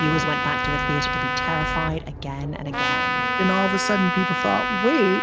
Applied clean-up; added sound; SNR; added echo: none; Trumpet; 0 dB; none.